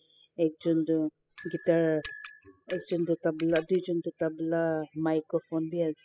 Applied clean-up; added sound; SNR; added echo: classical method spectral subtraction.